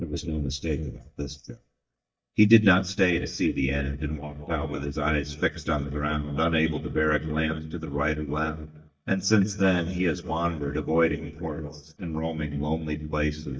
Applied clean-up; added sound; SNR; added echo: neural mask model DeepFilterNet 3.